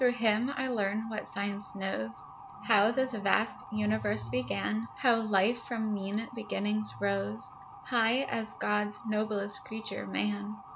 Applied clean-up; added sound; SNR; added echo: none; Motor vehicle (road) / Siren; 17 dB; none.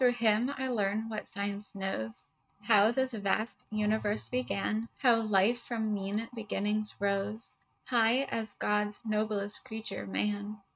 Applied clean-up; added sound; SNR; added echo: neural mask model RNNoise.